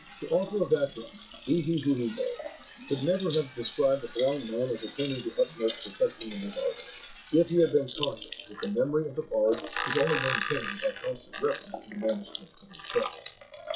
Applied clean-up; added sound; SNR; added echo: classical method WPE with log-MMSE.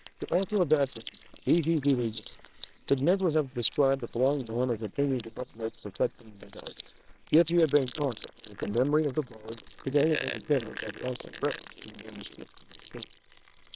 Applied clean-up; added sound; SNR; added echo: neural separator model SepFormer WHAMR!.